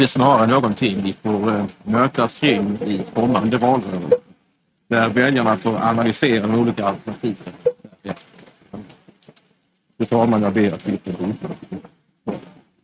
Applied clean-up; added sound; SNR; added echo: neural mask model RNNoise.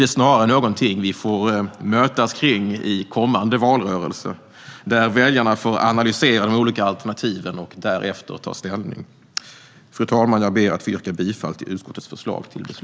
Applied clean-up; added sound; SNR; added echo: none; none; none; none.